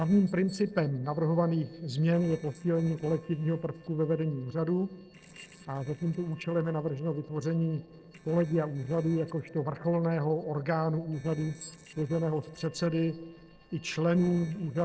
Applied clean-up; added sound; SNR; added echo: neural separator model SepFormer DNS4.